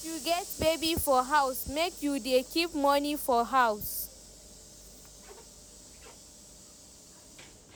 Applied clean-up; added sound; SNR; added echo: none; Sliding door / Hiss; 17 dB; none.